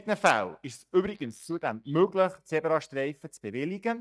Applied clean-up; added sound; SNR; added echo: neural mask model DeepFilterNet 3.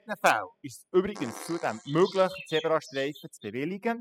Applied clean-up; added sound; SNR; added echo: classical method spectral subtraction.